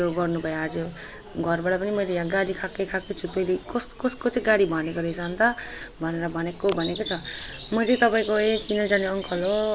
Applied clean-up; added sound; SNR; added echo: none; none; none; none.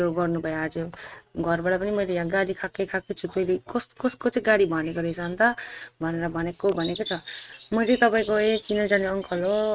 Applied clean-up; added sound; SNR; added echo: neural mask model RNNoise.